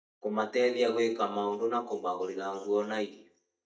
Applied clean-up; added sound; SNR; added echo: neural mask model DeepFilterNet 3.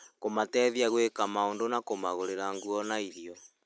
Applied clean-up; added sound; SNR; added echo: none; none; none; none.